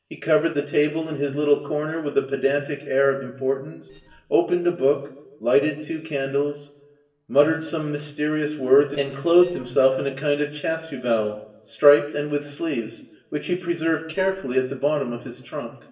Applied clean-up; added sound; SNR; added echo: neural separator model SepFormer DNS4.